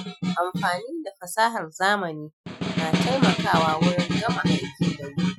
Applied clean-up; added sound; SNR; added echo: classical method Wiener filter.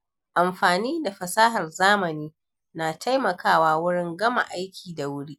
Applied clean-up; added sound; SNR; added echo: none; none; none; none.